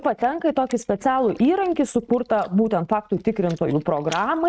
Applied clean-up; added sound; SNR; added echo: neural mask model RNNoise.